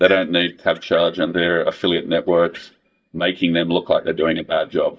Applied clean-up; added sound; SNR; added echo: neural mask model DeepFilterNet 3.